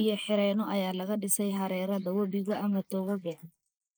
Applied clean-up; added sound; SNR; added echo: neural mask model Resemble Enhance denoiser.